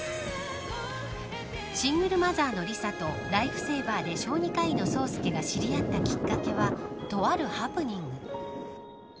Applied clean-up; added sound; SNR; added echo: none; Thunder; 4 dB; none.